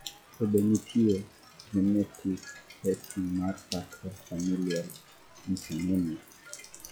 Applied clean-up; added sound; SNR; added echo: classical method log-MMSE.